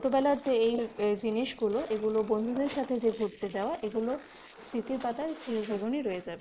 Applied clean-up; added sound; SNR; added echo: neural mask model Resemble Enhance denoiser.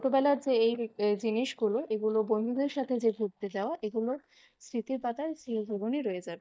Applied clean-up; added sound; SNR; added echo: neural mask model DeepFilterNet 3.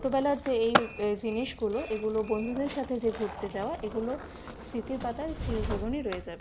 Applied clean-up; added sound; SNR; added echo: none; Skateboard + Train; 5 dB; none.